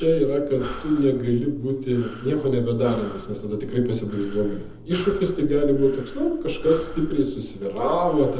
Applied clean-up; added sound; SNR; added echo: none; Breathing; 11 dB; reverberation time 0.7 s.